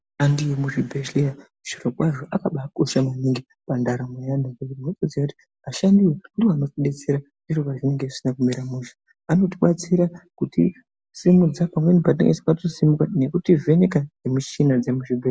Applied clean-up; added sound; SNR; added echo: none; none; none; none.